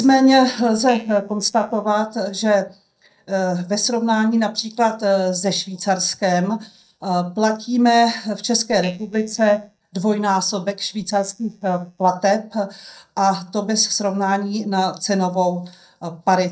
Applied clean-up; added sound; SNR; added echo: neural mask model DeepFilterNet 3.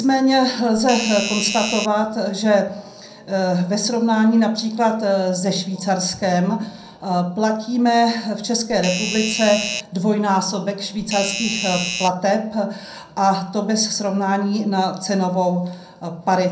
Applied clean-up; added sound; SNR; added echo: none; Doorbell; 6 dB; reverberation time 0.6 s.